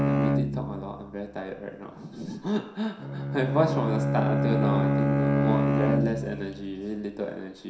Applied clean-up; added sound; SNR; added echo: none; Bowed string instrument; -4 dB; reverberation time 0.7 s.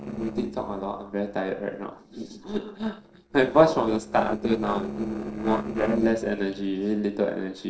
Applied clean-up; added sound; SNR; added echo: neural separator model SepFormer DNS4.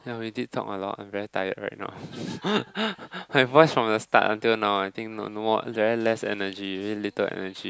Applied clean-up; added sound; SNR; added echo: none; none; none; none.